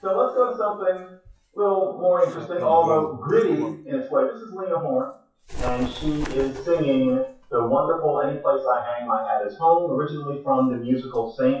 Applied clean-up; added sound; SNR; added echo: classical method WPE with log-MMSE.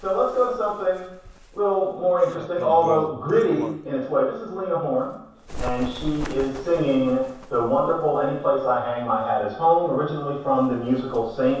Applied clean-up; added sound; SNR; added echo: none; Bird; 15 dB; reverberation time 0.7 s.